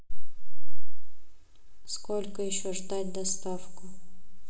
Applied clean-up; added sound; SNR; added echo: none; none; none; reverberation time 2.7 s.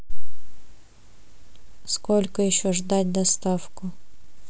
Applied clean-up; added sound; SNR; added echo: none; none; none; none.